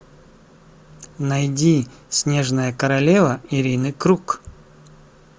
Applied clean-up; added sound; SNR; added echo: none; none; none; none.